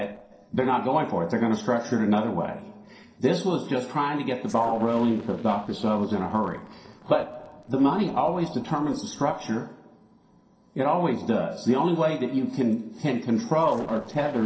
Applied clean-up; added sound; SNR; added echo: neural separator model SepFormer DNS4.